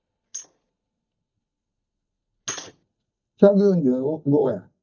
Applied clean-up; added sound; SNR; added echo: neural mask model DeepFilterNet 3.